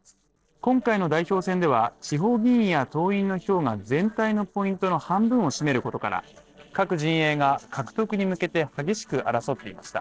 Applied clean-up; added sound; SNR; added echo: neural separator model SepFormer DNS4.